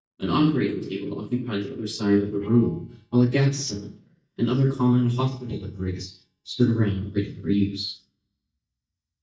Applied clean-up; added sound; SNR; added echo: neural mask model DeepFilterNet 3.